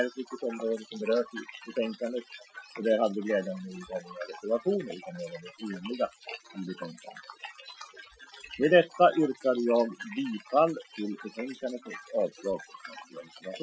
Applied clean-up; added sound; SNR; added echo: classical method Wiener filter.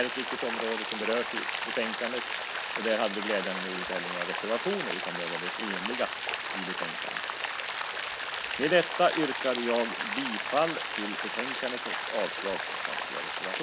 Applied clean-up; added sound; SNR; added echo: none; Rain; 0 dB; none.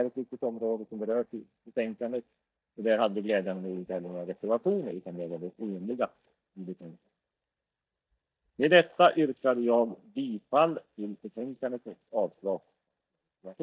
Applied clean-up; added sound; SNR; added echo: neural mask model DeepFilterNet 3.